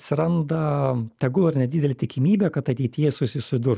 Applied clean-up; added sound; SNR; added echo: none; none; none; none.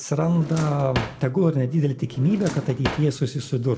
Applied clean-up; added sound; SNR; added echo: none; Drawer open or close; 11 dB; reverberation time 1.3 s.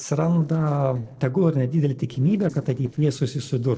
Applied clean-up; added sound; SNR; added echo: neural separator model SepFormer DNS4.